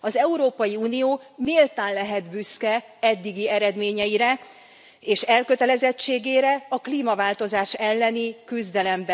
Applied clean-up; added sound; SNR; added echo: none; none; none; none.